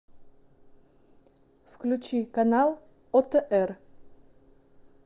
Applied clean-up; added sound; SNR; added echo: none; none; none; none.